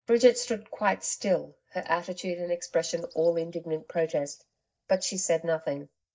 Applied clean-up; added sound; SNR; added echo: neural mask model DeepFilterNet 3.